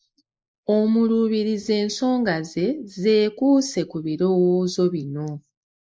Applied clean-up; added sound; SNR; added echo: neural mask model Resemble Enhance denoiser.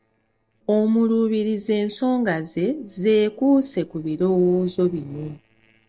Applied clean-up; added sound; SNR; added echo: neural separator model SepFormer DNS4.